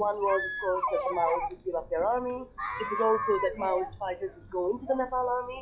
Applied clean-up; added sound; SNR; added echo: classical method log-MMSE.